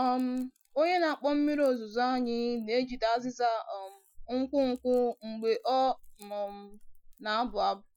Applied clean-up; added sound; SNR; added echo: classical method Wiener filter.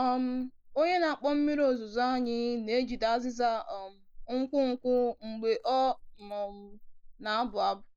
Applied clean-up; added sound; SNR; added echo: neural mask model Resemble Enhance denoiser.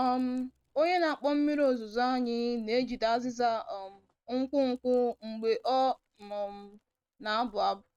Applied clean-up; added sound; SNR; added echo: neural mask model RNNoise.